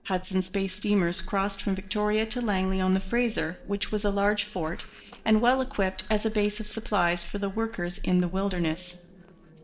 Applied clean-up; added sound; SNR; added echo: neural separator model SepFormer DNS4.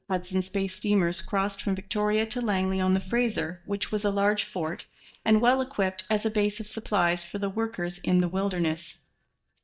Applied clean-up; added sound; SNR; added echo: neural mask model DeepFilterNet 3.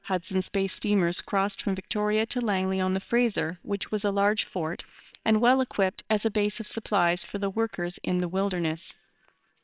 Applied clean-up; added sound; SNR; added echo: neural separator model SepFormer WHAMR!.